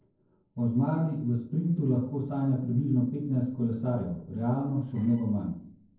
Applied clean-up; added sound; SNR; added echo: neural separator model SepFormer DNS4.